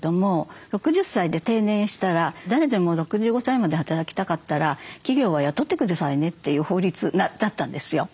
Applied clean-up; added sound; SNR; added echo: none; none; none; none.